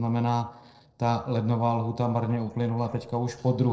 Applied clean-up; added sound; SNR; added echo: neural separator model SepFormer DNS4.